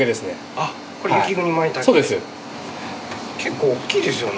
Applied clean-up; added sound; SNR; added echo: none; none; none; none.